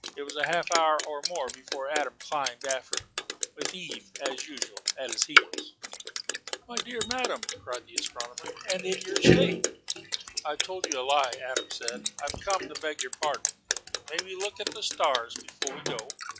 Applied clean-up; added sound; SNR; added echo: classical method log-MMSE.